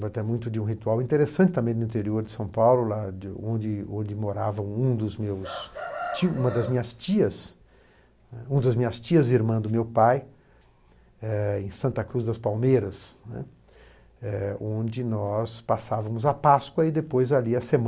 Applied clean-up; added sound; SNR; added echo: none; Chicken, rooster; 11 dB; none.